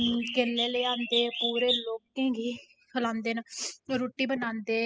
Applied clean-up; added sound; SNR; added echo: classical method spectral subtraction.